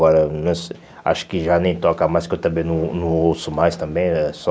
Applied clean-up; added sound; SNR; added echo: none; none; none; none.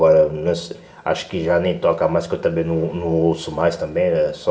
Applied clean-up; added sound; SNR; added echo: none; none; none; reverberation time 0.5 s.